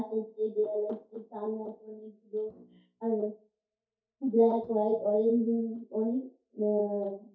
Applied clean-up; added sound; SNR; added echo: neural mask model DeepFilterNet 3.